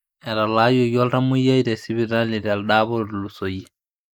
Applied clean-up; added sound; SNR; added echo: neural mask model Resemble Enhance denoiser.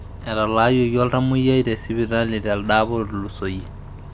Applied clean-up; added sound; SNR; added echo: none; Bus; 14 dB; none.